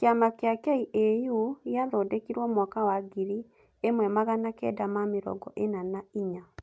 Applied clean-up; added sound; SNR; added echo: none; none; none; none.